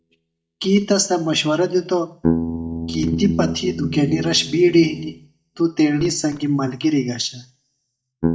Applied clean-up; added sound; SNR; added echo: neural mask model DeepFilterNet 3.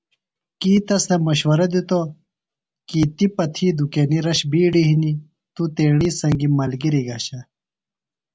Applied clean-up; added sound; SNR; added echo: none; none; none; none.